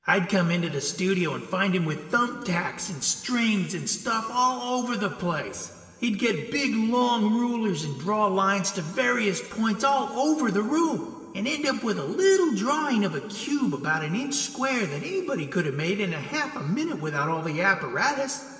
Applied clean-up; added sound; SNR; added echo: none; none; none; reverberation time 2.8 s.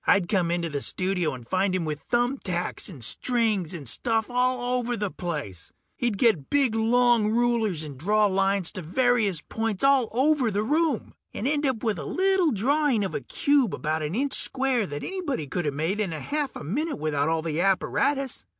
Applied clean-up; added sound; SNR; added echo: none; none; none; none.